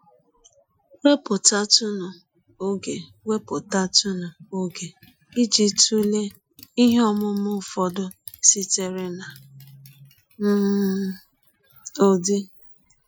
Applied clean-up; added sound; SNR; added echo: classical method Wiener filter.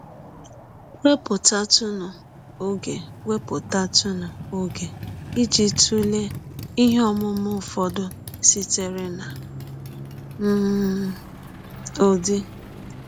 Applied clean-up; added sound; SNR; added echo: none; Motorcycle; 13 dB; none.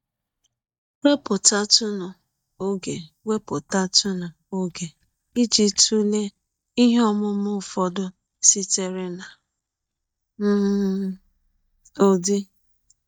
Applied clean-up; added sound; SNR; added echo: neural mask model DeepFilterNet 3.